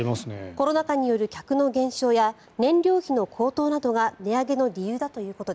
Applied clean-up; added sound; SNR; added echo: none; none; none; none.